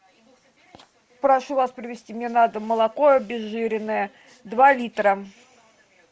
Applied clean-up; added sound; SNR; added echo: none; none; none; none.